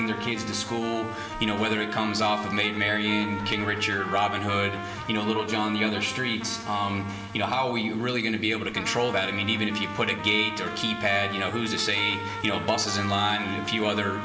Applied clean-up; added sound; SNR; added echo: none; Trumpet; 10 dB; reverberation time 2.7 s.